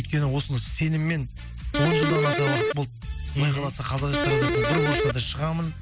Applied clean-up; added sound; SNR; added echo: none; Electric guitar; -2 dB; none.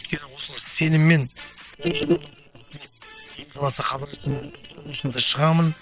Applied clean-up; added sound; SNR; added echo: neural separator model SepFormer WHAM!.